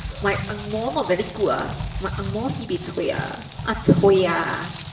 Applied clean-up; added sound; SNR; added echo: none; Rain; 10 dB; reverberation time 1.1 s.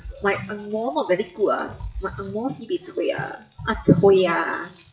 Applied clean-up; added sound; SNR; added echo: classical method WPE with log-MMSE.